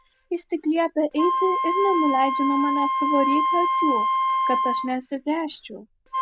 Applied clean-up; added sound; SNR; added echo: none; Wind instrument, woodwind instrument; 0 dB; none.